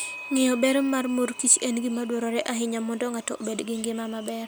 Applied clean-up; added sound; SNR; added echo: none; Clock; 19 dB; none.